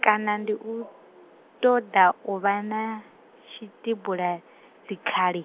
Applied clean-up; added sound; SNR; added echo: none; none; none; none.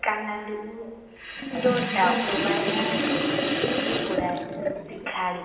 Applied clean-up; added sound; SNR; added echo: none; Sink (filling or washing); -2 dB; reverberation time 1.3 s.